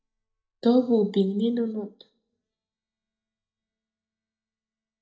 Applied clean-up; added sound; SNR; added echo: neural mask model DeepFilterNet 3.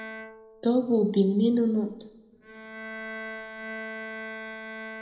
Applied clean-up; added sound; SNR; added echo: none; Bowed string instrument; 12 dB; reverberation time 0.7 s.